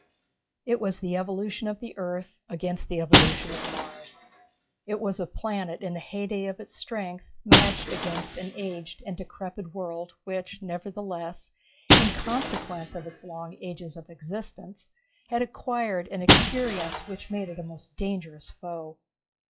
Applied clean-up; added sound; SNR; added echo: classical method log-MMSE.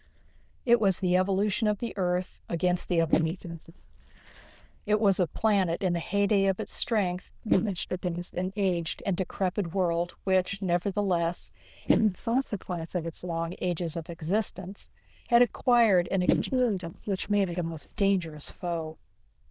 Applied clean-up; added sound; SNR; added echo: neural diffusion model UNIVERSE++.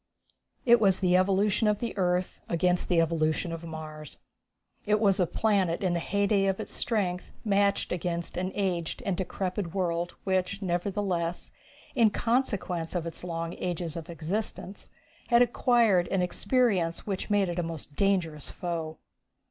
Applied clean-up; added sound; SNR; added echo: none; none; none; none.